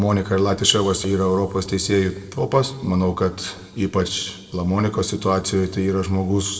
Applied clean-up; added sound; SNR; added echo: neural separator model SepFormer DNS4.